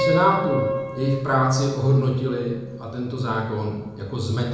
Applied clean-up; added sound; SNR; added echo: none; Piano; 7 dB; reverberation time 0.8 s.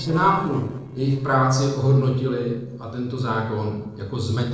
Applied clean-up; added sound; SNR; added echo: neural separator model SepFormer DNS4.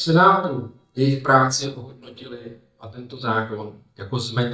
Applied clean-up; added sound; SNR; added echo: neural mask model DeepFilterNet 3.